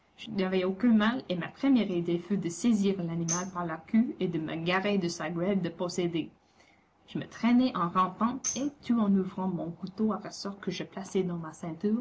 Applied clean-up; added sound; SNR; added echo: none; Tambourine; 12 dB; none.